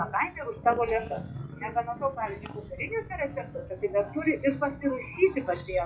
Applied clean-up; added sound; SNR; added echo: classical method WPE with log-MMSE.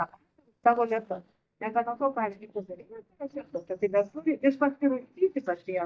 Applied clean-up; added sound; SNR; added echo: neural mask model DeepFilterNet 3.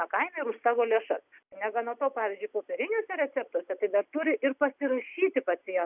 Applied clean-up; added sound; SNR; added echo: none; none; none; none.